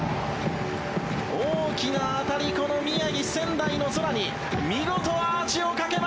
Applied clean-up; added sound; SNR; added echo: none; Wind instrument, woodwind instrument; 15 dB; none.